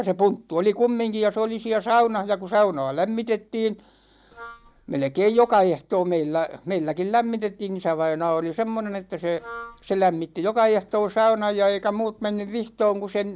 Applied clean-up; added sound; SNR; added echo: neural mask model DeepFilterNet 3.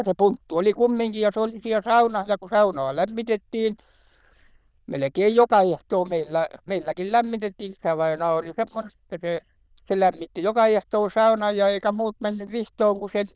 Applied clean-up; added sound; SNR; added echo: neural diffusion model UNIVERSE++.